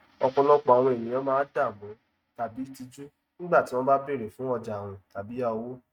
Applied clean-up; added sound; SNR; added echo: neural mask model RNNoise.